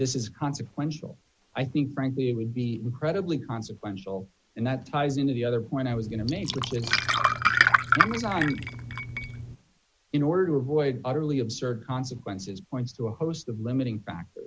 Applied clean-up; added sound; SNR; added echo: none; Glass; -3 dB; none.